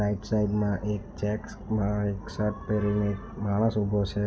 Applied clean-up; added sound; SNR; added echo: none; none; none; none.